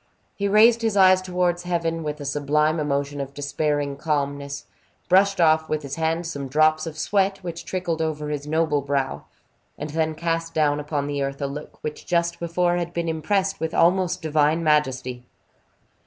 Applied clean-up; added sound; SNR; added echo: none; none; none; none.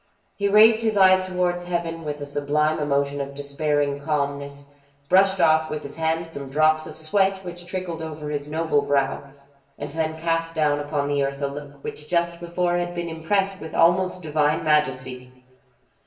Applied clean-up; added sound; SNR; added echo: none; none; none; reverberation time 0.8 s.